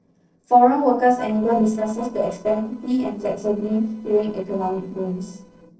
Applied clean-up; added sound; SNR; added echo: neural separator model SepFormer DNS4.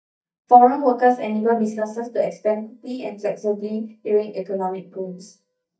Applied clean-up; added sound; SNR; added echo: neural mask model DeepFilterNet 3.